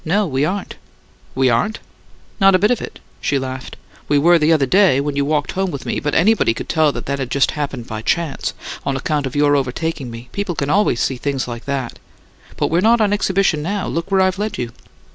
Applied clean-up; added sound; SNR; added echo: none; none; none; none.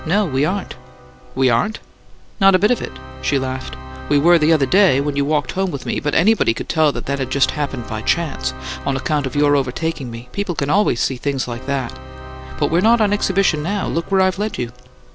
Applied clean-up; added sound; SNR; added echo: none; Organ; 15 dB; none.